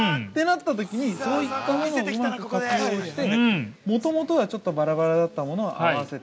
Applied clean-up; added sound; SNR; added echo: none; none; none; none.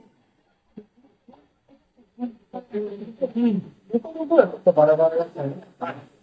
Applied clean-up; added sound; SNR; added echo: neural mask model DeepFilterNet 3.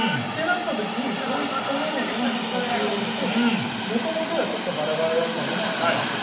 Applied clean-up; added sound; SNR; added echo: none; Hiss; 2 dB; reverberation time 0.9 s.